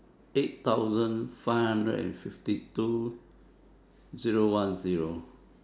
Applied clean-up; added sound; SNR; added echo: none; none; none; none.